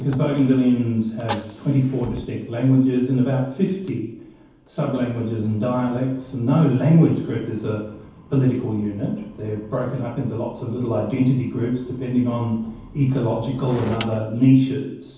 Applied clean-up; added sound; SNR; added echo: none; Fire; 20 dB; reverberation time 0.9 s.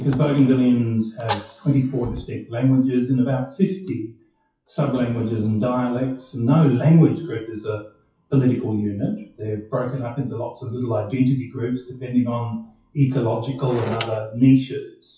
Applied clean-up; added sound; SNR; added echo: classical method WPE with log-MMSE.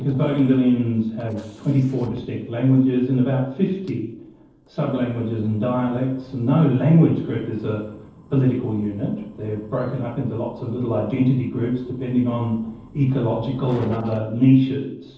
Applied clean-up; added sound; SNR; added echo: neural separator model SepFormer DNS4.